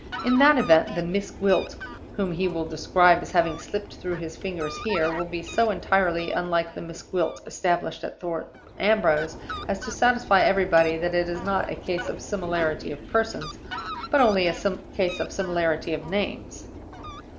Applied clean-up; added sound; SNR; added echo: none; Fowl; 13 dB; none.